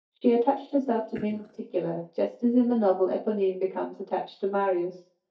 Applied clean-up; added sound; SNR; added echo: neural mask model DeepFilterNet 3.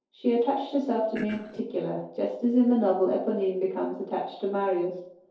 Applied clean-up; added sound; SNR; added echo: neural separator model SepFormer DNS4.